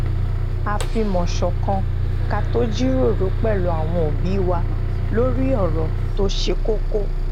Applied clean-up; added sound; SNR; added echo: none; Bus; -5 dB; none.